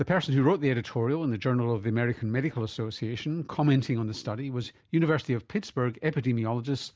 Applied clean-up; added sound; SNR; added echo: none; none; none; none.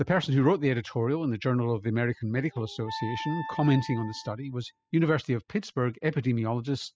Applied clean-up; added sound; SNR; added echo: classical method spectral subtraction.